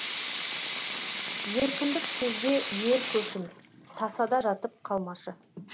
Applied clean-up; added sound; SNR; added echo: none; Sink (filling or washing) / Water tap, faucet / Liquid; -3 dB; none.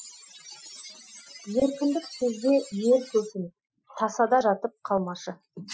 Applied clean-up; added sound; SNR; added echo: classical method Wiener filter.